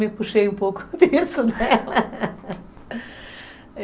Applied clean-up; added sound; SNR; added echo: none; none; none; none.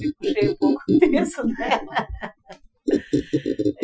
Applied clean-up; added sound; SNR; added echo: classical method Wiener filter.